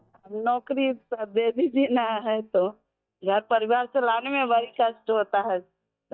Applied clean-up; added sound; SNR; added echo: neural mask model DeepFilterNet 3.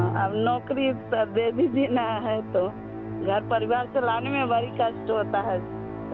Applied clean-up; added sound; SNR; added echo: none; Musical instrument; 8 dB; none.